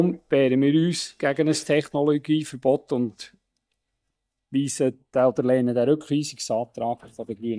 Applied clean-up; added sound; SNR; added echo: neural mask model DeepFilterNet 3.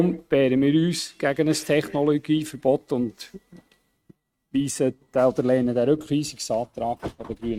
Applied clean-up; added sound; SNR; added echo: neural mask model RNNoise.